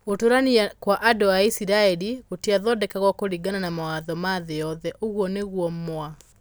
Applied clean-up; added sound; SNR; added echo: none; none; none; none.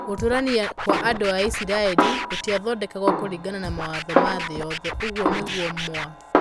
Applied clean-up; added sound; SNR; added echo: none; Scratching (performance technique) + Snare drum; 0 dB; none.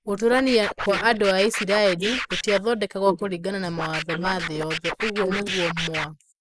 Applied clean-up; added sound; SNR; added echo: neural mask model Resemble Enhance denoiser.